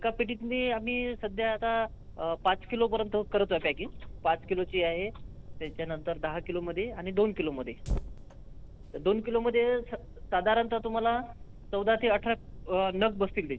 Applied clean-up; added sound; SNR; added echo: none; Fire; 12 dB; none.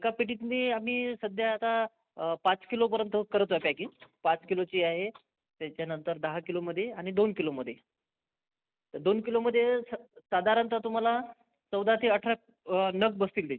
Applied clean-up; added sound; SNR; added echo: none; none; none; none.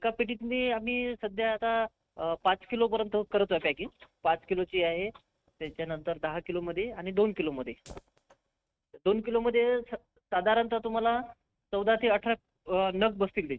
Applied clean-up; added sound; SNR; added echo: neural mask model RNNoise.